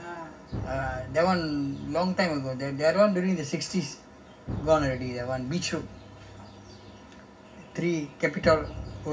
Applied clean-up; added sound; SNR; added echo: none; Drum; 13 dB; reverberation time 0.4 s.